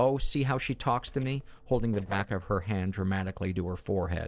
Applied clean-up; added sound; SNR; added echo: neural separator model SepFormer DNS4.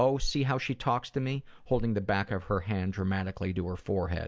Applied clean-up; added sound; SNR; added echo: none; none; none; none.